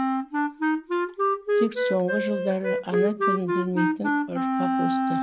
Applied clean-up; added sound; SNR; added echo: none; Wind instrument, woodwind instrument; -5 dB; none.